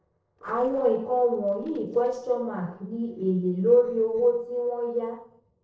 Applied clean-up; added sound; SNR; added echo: neural separator model SepFormer DNS4.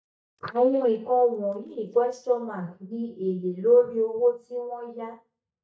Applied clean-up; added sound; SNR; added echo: neural mask model DeepFilterNet 3.